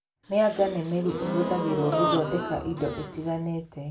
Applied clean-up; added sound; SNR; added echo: none; Gasp; 4 dB; reverberation time 0.2 s.